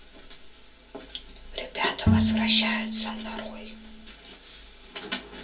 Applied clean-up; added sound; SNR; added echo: none; Bowed string instrument; 1 dB; reverberation time 0.2 s.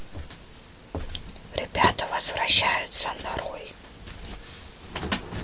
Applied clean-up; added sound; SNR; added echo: none; none; none; none.